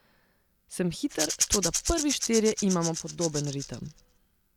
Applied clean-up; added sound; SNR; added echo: none; Rattle / Rattle (instrument); 3 dB; none.